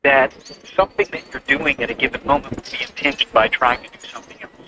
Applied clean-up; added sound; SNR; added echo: neural mask model RNNoise.